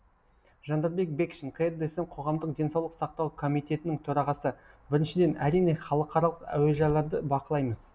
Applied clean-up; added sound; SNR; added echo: none; Zipper (clothing); 20 dB; none.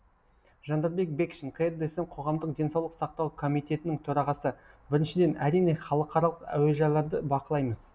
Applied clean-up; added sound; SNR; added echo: none; none; none; none.